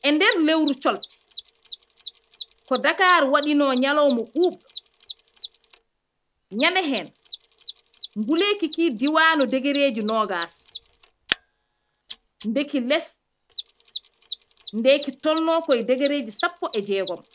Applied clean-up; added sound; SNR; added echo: none; Mechanisms; 14 dB; none.